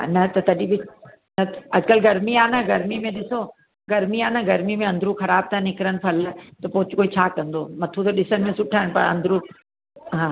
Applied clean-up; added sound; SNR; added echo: none; none; none; none.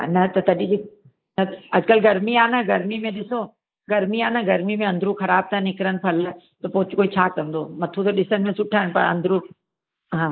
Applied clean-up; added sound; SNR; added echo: neural mask model Resemble Enhance denoiser.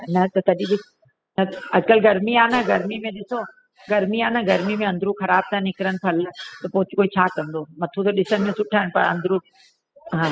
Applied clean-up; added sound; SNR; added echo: classical method spectral subtraction.